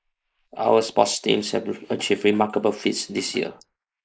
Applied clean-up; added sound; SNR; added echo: neural mask model Resemble Enhance denoiser.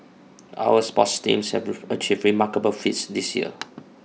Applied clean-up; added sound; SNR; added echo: none; none; none; none.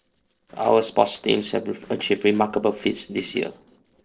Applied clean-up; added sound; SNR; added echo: neural separator model SepFormer DNS4.